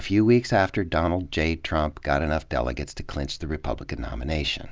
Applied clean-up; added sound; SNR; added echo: none; none; none; none.